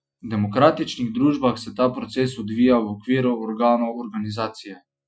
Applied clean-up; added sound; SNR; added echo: classical method Wiener filter.